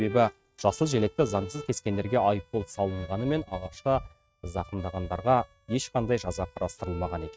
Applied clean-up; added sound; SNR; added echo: neural mask model RNNoise.